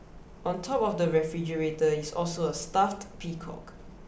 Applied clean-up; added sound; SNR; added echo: none; none; none; none.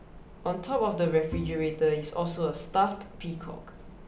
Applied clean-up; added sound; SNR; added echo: none; Bowed string instrument; 12 dB; none.